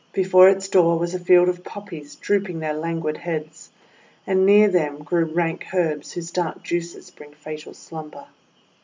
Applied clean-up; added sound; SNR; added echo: none; none; none; none.